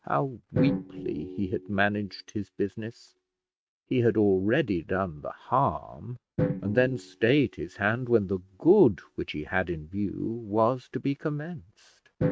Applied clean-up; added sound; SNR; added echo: neural mask model RNNoise.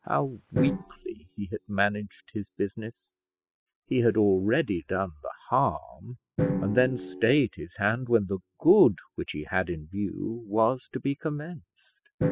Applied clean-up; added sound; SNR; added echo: classical method spectral subtraction.